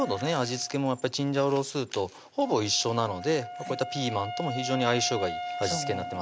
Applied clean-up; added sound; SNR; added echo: none; Wind instrument, woodwind instrument; 9 dB; none.